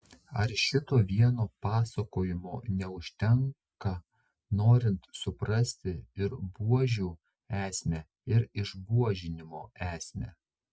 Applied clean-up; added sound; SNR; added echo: none; none; none; none.